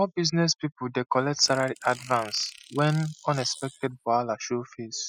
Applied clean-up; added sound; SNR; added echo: classical method spectral subtraction.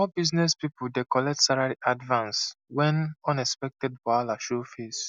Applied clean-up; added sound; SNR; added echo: none; none; none; none.